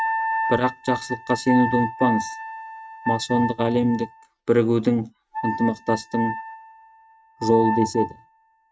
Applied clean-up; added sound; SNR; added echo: neural mask model RNNoise.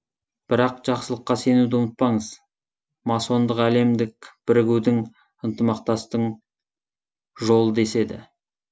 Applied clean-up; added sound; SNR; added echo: none; none; none; none.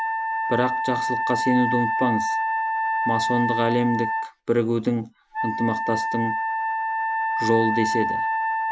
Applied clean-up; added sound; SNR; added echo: none; Wind instrument, woodwind instrument; -1 dB; none.